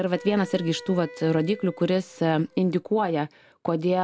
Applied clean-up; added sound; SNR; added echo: none; Wind instrument, woodwind instrument; 20 dB; none.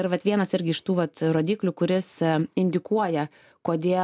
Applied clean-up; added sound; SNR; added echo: none; none; none; none.